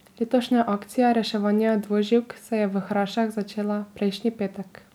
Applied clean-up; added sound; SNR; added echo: none; none; none; none.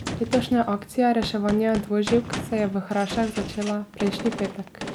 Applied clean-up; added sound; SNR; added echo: none; Gunshot, gunfire; 9 dB; none.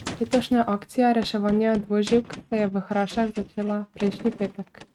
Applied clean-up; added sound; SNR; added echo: neural mask model RNNoise.